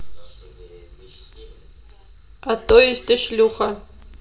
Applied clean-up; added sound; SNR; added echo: neural separator model SepFormer DNS4.